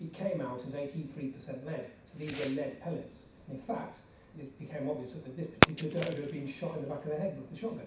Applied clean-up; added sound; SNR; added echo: none; Fireworks; -1 dB; reverberation time 0.6 s.